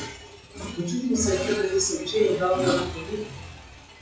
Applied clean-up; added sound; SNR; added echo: classical method WPE with log-MMSE.